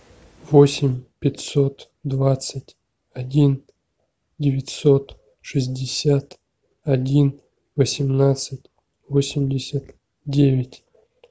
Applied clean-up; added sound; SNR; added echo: none; none; none; none.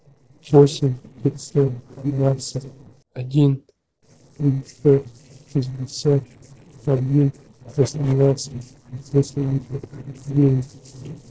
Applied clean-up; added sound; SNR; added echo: neural separator model SepFormer DNS4.